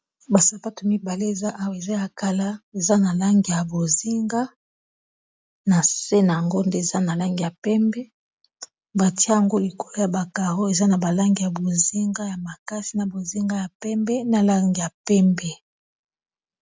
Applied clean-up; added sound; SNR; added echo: none; none; none; none.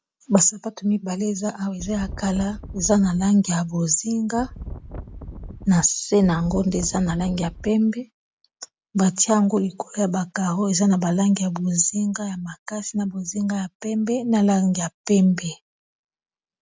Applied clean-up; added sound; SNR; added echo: none; Wind; 13 dB; none.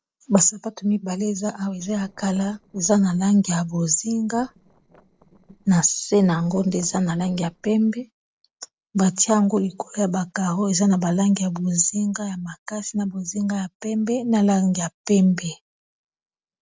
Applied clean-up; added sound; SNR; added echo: neural separator model SepFormer DNS4.